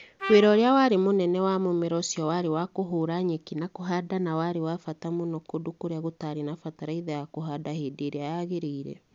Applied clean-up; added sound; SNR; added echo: none; Trumpet; 11 dB; none.